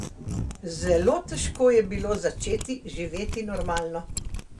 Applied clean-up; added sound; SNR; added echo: none; Mechanisms; 7 dB; none.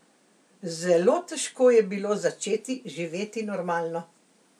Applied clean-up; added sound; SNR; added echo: none; none; none; none.